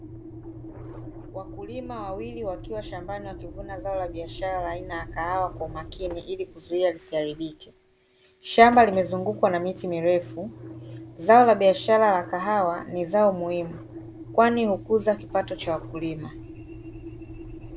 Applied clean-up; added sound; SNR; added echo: none; Engine; 15 dB; none.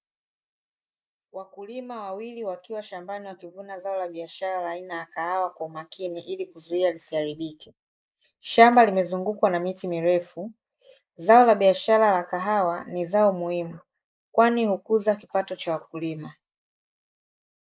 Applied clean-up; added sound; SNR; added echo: neural mask model Resemble Enhance denoiser.